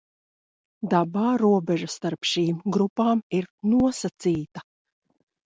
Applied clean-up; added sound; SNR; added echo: none; none; none; none.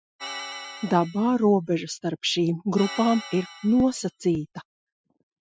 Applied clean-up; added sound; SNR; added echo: classical method Wiener filter.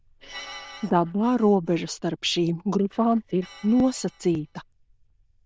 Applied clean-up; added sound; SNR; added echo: neural diffusion model UNIVERSE++.